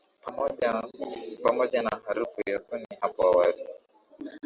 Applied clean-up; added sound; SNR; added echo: none; none; none; none.